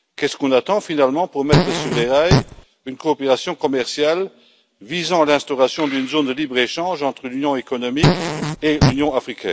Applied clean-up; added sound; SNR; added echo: none; Fart; -2 dB; none.